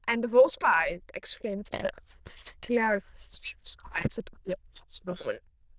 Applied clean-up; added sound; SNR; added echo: neural diffusion model UNIVERSE++.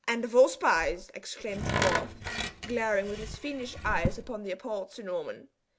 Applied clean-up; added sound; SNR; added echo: none; Tools; 3 dB; none.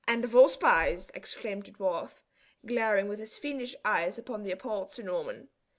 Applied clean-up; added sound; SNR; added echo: none; none; none; none.